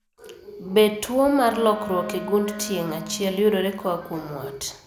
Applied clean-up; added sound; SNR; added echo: none; Wind instrument, woodwind instrument; 14 dB; none.